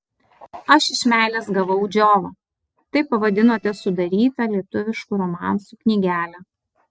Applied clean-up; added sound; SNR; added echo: neural separator model SepFormer DNS4.